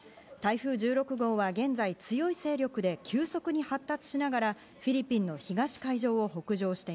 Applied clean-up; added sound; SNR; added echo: none; none; none; none.